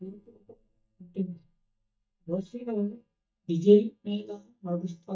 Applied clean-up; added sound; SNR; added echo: neural mask model DeepFilterNet 3.